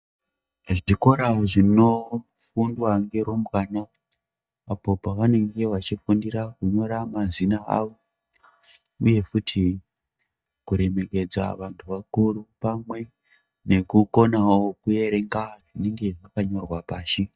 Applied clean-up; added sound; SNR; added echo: neural mask model DeepFilterNet 3.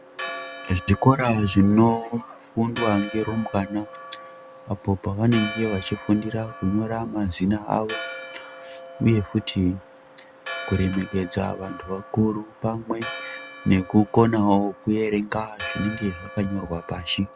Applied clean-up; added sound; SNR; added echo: none; Church bell; 14 dB; none.